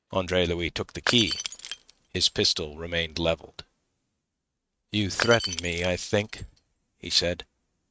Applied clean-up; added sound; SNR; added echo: neural mask model RNNoise.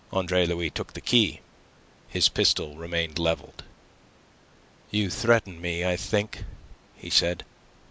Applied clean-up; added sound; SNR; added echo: none; none; none; none.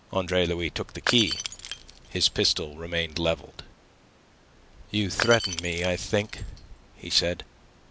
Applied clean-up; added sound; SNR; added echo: none; Shatter / Crushing; 9 dB; none.